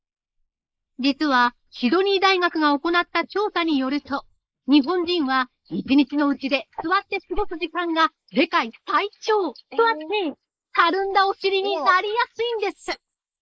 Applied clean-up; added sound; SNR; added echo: neural mask model Resemble Enhance denoiser.